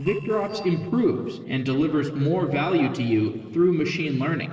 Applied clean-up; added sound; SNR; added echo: neural separator model SepFormer DNS4.